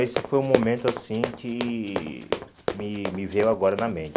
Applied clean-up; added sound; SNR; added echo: none; Run; 4 dB; none.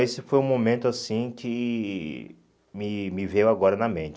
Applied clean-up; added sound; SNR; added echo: none; none; none; none.